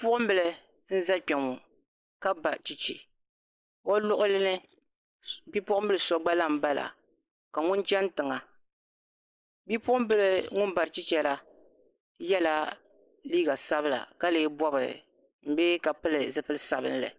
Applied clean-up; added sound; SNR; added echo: neural mask model Resemble Enhance denoiser.